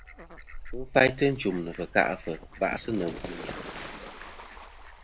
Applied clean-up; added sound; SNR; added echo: none; Fowl; 11 dB; none.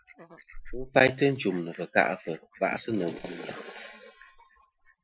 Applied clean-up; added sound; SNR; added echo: classical method Wiener filter.